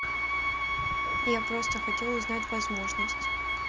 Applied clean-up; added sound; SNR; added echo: none; Wind instrument, woodwind instrument; -4 dB; none.